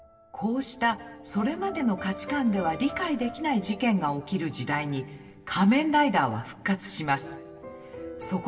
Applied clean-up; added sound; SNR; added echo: none; none; none; reverberation time 1.7 s.